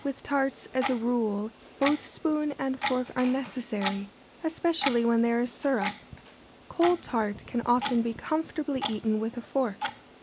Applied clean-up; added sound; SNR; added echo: none; Clock; 10 dB; none.